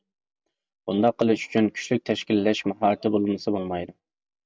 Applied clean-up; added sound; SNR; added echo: none; none; none; none.